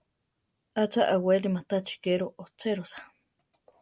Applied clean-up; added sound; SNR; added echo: none; none; none; none.